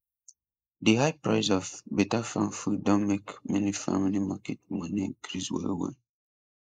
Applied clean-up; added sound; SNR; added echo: neural mask model Resemble Enhance denoiser.